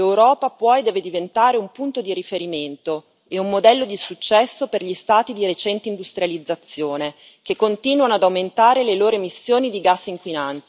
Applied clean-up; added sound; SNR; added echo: none; none; none; none.